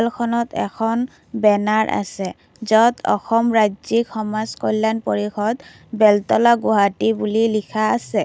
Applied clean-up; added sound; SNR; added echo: none; none; none; none.